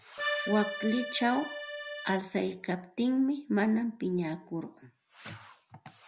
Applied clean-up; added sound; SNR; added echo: none; Accordion; 3 dB; none.